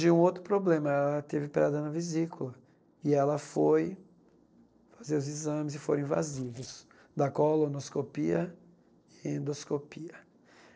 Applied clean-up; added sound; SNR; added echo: neural separator model SepFormer DNS4.